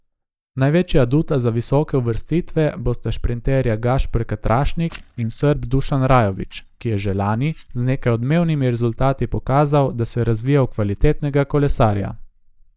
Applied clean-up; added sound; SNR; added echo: neural mask model DeepFilterNet 3.